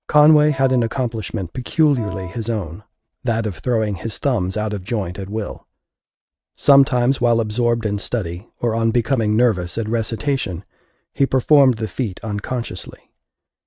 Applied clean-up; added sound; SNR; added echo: neural mask model RNNoise.